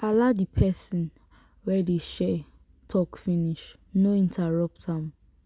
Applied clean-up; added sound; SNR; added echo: none; none; none; none.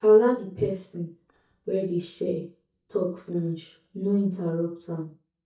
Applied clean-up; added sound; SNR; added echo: neural mask model DeepFilterNet 3.